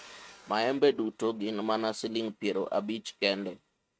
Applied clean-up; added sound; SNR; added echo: neural mask model RNNoise.